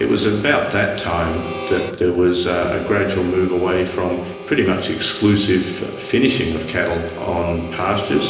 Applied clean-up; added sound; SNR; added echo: none; Harmonica; 13 dB; reverberation time 1.0 s.